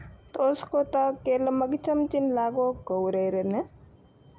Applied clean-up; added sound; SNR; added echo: none; none; none; none.